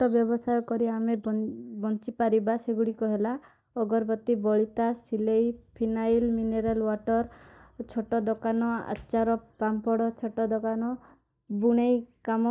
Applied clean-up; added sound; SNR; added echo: neural mask model DeepFilterNet 3.